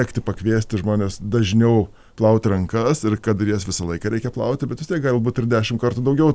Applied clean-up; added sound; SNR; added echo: none; none; none; none.